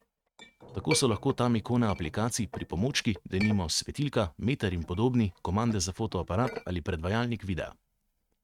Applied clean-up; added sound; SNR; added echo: neural mask model RNNoise.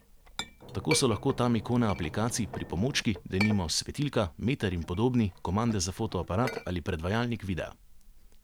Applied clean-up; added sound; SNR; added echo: none; Engine / Boat, Water vehicle + Chink, clink; 12 dB; none.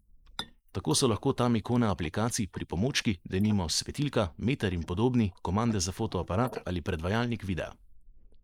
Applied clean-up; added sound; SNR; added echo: neural mask model Resemble Enhance denoiser.